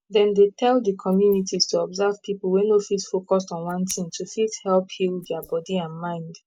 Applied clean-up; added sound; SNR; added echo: neural mask model Resemble Enhance denoiser.